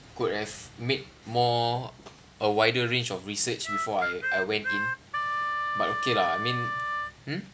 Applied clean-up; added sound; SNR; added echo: none; Harmonica; 1 dB; none.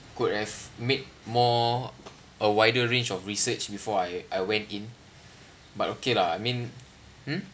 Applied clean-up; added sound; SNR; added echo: none; none; none; none.